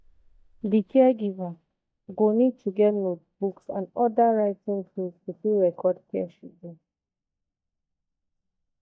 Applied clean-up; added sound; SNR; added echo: neural mask model DeepFilterNet 3.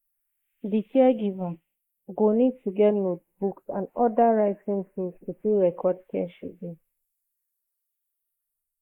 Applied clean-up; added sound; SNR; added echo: neural mask model Resemble Enhance denoiser.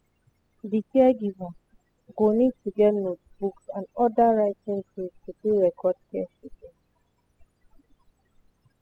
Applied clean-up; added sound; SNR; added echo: classical method spectral subtraction.